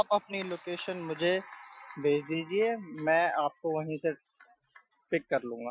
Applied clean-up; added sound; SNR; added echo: classical method Wiener filter.